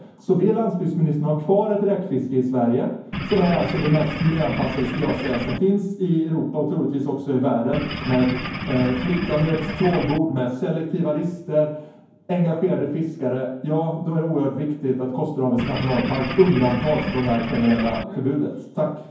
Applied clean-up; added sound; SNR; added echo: none; Engine / Boat, Water vehicle; 7 dB; reverberation time 0.9 s.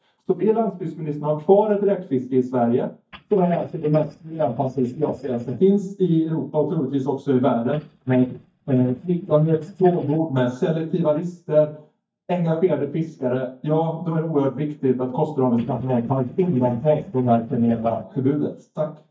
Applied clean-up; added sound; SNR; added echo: neural mask model DeepFilterNet 3.